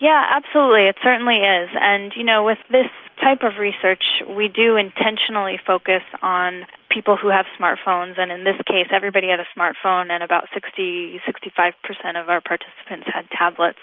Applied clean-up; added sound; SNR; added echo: neural mask model Resemble Enhance denoiser.